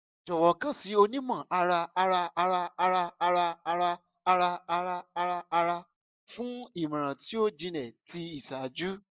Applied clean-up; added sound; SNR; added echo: neural mask model Resemble Enhance denoiser.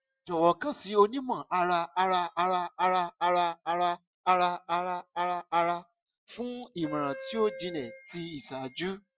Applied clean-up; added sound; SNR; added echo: classical method Wiener filter.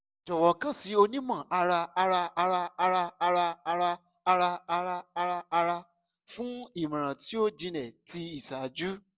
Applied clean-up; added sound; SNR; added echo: none; none; none; none.